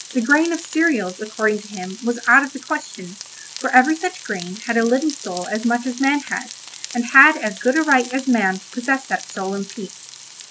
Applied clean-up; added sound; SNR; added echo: none; Frying (food); 16 dB; none.